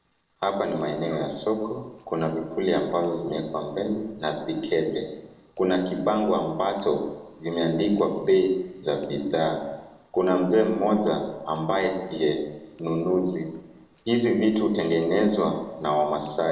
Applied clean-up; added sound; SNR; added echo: neural separator model SepFormer DNS4.